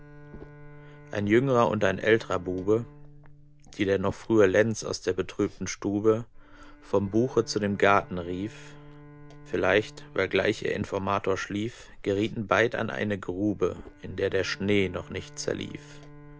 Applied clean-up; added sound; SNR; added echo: none; Bowed string instrument + Liquid; 19 dB; none.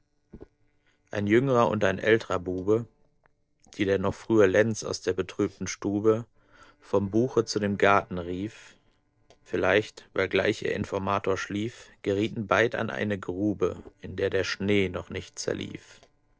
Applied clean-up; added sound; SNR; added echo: neural separator model SepFormer DNS4.